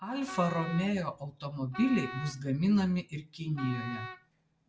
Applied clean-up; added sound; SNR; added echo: none; Wind instrument, woodwind instrument; 13 dB; none.